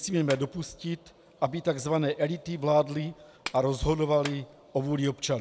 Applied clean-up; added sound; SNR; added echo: none; Clapping; 19 dB; none.